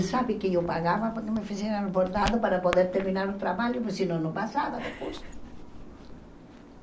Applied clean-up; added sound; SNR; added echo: none; none; none; none.